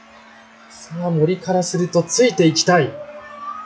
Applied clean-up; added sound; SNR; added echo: classical method log-MMSE.